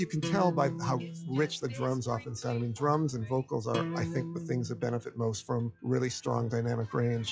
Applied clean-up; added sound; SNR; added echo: classical method log-MMSE.